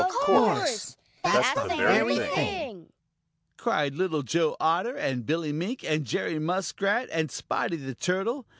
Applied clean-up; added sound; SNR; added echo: none; none; none; none.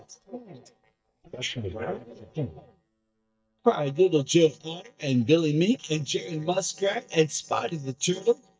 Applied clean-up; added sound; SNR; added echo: neural mask model DeepFilterNet 3.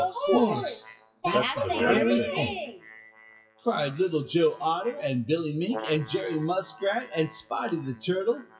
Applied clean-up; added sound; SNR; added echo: classical method WPE with log-MMSE.